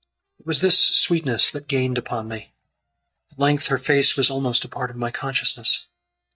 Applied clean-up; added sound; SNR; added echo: neural mask model DeepFilterNet 3.